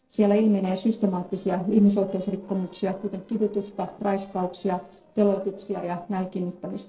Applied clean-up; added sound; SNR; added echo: neural separator model SepFormer DNS4.